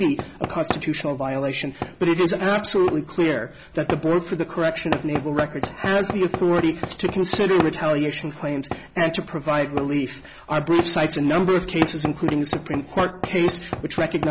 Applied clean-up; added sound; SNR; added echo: none; Knock / Wood; 10 dB; none.